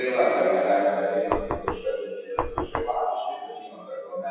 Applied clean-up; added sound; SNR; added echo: classical method WPE with log-MMSE.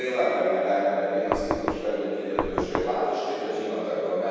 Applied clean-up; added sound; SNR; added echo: none; Knock; 4 dB; reverberation time 2.2 s.